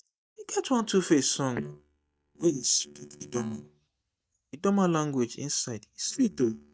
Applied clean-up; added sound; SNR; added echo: neural mask model DeepFilterNet 3.